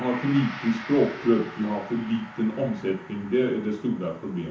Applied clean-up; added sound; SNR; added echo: none; Gong; 15 dB; reverberation time 0.9 s.